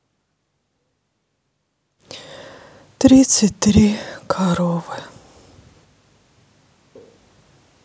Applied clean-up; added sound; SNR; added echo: none; none; none; none.